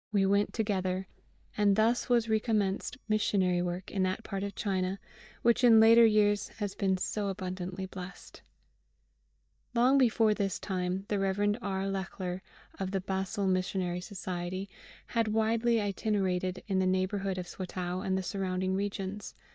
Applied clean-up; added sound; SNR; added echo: neural mask model DeepFilterNet 3.